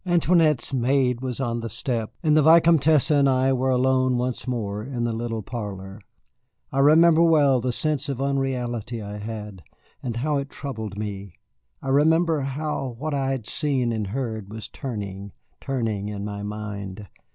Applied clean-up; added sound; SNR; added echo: none; none; none; none.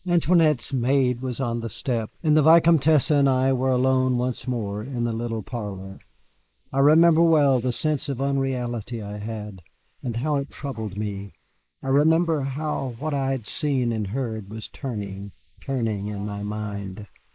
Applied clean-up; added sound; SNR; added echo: neural mask model Resemble Enhance denoiser.